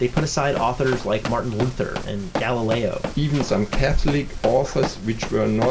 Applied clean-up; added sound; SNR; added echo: none; Run; 9 dB; reverberation time 0.8 s.